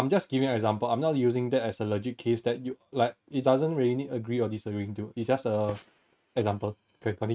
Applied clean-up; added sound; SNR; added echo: neural mask model RNNoise.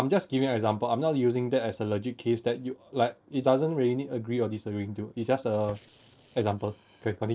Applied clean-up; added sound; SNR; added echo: neural separator model SepFormer DNS4.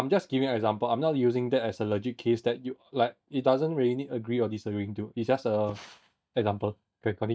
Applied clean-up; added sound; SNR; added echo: neural mask model DeepFilterNet 3.